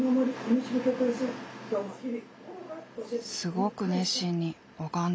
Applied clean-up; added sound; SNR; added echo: none; none; none; none.